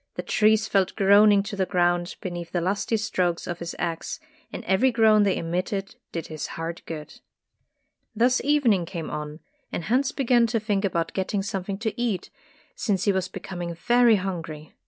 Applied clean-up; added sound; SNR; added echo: none; none; none; none.